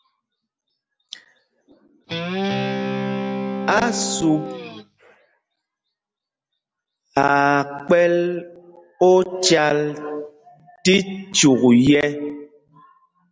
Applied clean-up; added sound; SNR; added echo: none; Guitar; 5 dB; none.